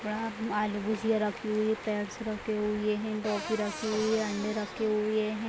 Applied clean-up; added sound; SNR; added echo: none; Cupboard open or close / Door; 10 dB; none.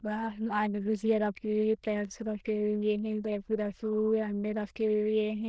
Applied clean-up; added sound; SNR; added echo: neural diffusion model UNIVERSE++.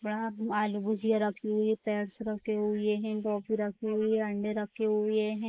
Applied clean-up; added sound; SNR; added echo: neural mask model Resemble Enhance denoiser.